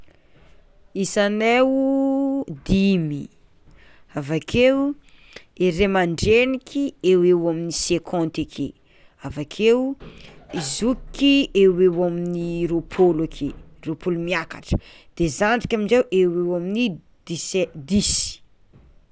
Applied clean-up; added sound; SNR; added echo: none; none; none; none.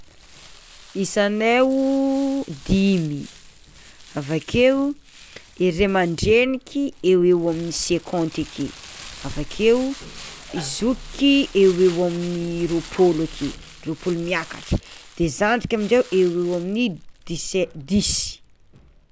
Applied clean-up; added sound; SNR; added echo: none; Crumpling, crinkling; 17 dB; none.